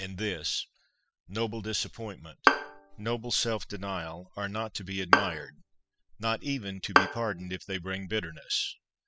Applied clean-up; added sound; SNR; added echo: classical method spectral subtraction.